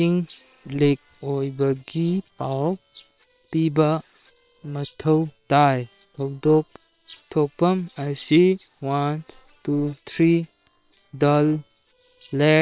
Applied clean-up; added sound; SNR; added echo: neural separator model SepFormer WHAM!.